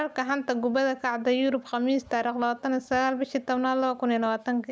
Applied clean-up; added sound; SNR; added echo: none; none; none; none.